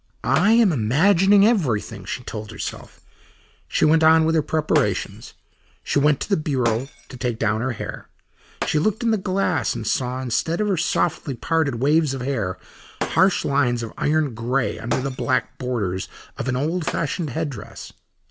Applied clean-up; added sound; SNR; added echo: none; Shatter; 16 dB; none.